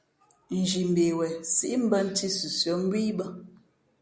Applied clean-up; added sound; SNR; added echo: none; none; none; none.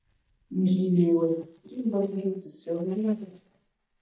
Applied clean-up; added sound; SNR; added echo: neural mask model DeepFilterNet 3.